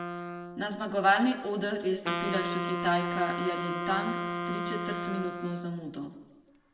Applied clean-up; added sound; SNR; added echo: none; Wind instrument, woodwind instrument; 3 dB; reverberation time 1.1 s.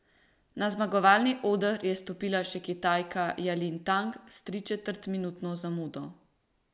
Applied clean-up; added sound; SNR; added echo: none; none; none; none.